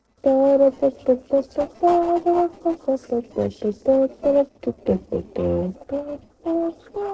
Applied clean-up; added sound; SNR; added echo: neural separator model SepFormer DNS4.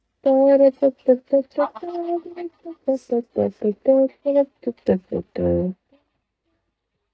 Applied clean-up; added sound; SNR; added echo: neural mask model DeepFilterNet 3.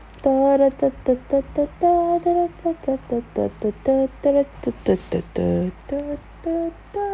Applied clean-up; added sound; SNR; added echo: none; none; none; none.